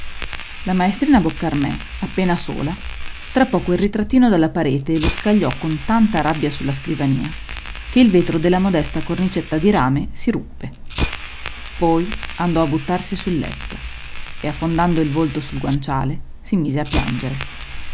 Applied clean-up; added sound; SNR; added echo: none; Fire; 8 dB; none.